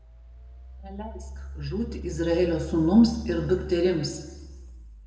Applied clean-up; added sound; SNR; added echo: none; Engine; 12 dB; reverberation time 1.1 s.